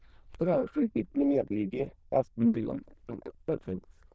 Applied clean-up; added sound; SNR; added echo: neural diffusion model UNIVERSE++.